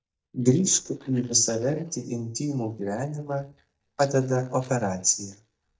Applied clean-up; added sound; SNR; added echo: neural mask model DeepFilterNet 3.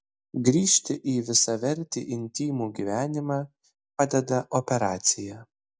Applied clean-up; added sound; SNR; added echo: none; none; none; none.